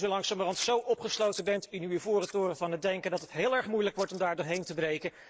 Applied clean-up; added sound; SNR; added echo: neural mask model Resemble Enhance denoiser.